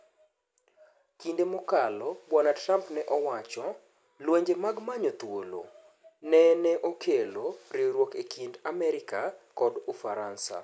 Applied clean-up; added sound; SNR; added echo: none; none; none; none.